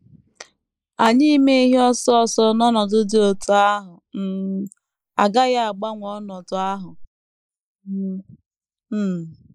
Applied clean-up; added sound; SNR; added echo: neural mask model Resemble Enhance denoiser.